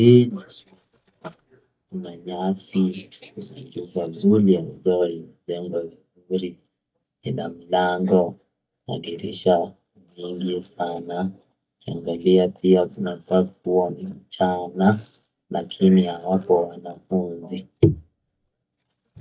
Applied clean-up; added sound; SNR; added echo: neural mask model DeepFilterNet 3.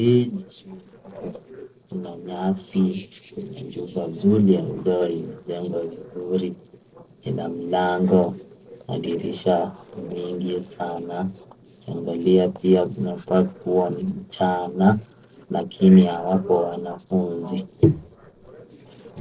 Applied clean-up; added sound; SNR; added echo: neural separator model SepFormer DNS4.